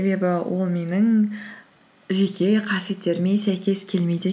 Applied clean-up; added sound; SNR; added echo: none; none; none; none.